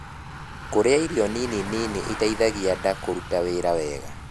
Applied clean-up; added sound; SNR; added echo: none; Bicycle; 10 dB; none.